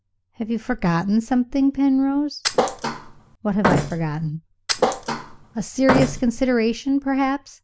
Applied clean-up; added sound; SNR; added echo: none; Thump, thud; 2 dB; none.